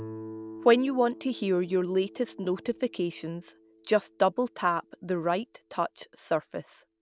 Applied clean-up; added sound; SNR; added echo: none; Guitar; 18 dB; none.